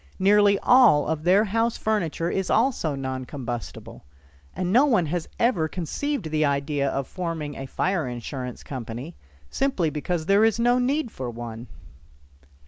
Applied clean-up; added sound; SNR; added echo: none; none; none; none.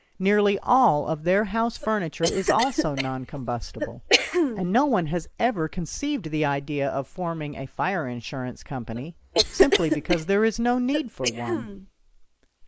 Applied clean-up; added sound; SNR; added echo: neural mask model Resemble Enhance denoiser.